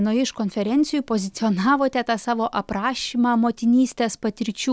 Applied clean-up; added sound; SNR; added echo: none; none; none; none.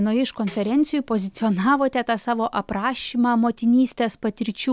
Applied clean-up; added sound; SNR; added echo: none; Tambourine; 10 dB; none.